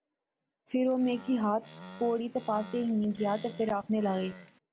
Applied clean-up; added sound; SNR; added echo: none; Animal; 17 dB; none.